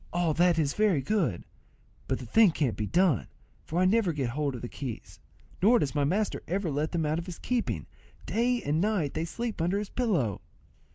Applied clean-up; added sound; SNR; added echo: none; none; none; none.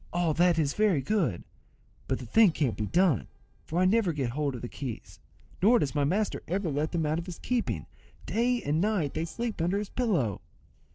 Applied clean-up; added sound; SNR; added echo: neural separator model SepFormer DNS4.